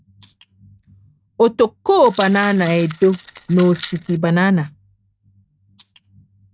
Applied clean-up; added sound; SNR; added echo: neural mask model RNNoise.